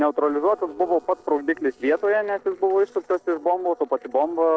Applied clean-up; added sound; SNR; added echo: neural separator model SepFormer DNS4.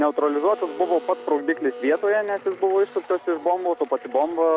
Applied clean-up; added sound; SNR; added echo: none; Domestic sounds, home sounds; 17 dB; none.